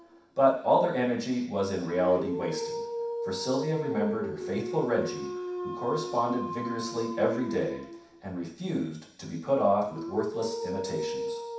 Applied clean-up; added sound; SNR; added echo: none; Dog; 7 dB; reverberation time 0.7 s.